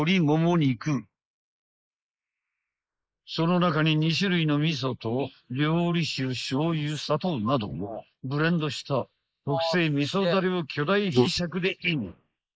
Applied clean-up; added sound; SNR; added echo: neural mask model Resemble Enhance denoiser.